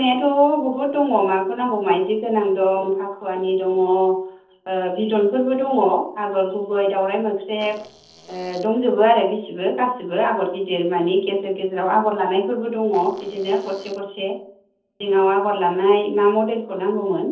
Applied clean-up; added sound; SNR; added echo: neural separator model SepFormer DNS4.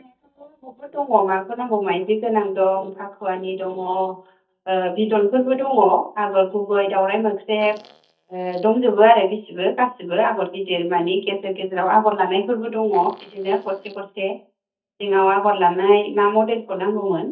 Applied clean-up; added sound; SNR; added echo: neural mask model DeepFilterNet 3.